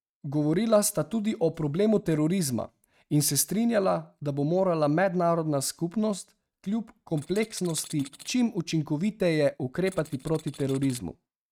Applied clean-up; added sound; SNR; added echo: neural mask model RNNoise.